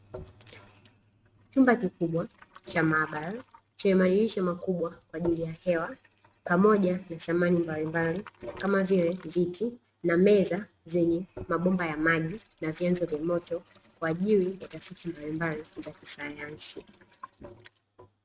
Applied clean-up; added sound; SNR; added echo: neural mask model RNNoise.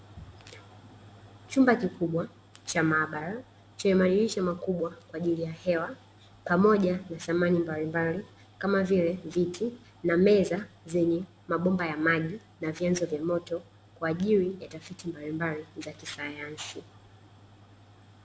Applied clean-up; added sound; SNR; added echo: none; none; none; none.